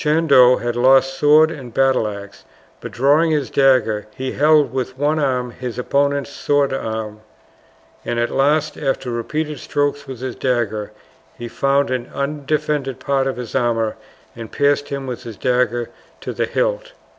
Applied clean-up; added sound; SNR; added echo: none; none; none; none.